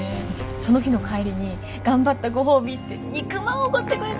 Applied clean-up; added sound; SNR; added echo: none; Bowed string instrument + Boom; 12 dB; none.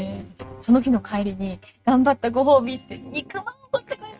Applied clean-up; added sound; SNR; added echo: neural mask model RNNoise.